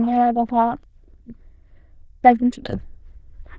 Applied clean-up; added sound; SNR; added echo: neural diffusion model UNIVERSE++.